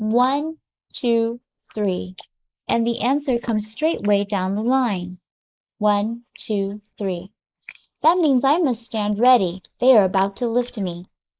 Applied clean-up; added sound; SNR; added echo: neural mask model Resemble Enhance denoiser.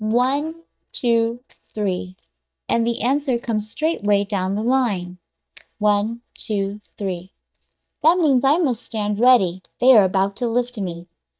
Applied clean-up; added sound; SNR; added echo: neural mask model DeepFilterNet 3.